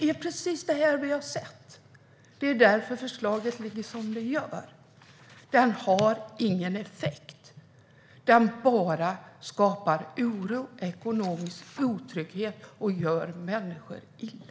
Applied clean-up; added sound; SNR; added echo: none; none; none; none.